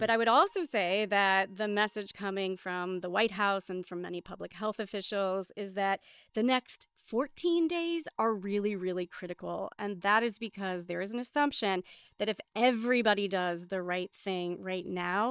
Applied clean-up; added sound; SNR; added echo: neural mask model DeepFilterNet 3.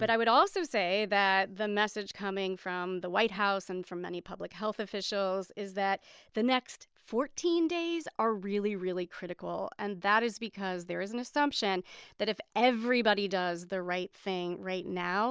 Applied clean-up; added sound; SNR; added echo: none; none; none; none.